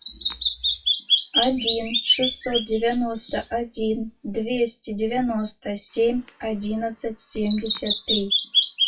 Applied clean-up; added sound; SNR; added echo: classical method WPE with log-MMSE.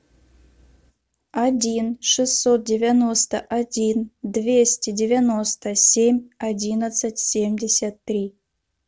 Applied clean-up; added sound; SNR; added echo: none; none; none; none.